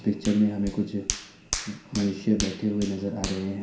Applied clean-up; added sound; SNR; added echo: none; Hands; 9 dB; reverberation time 0.5 s.